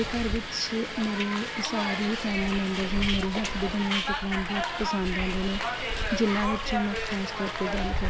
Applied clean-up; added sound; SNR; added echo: none; Hiss; 1 dB; none.